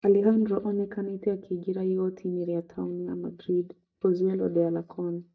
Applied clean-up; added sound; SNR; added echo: neural mask model DeepFilterNet 3.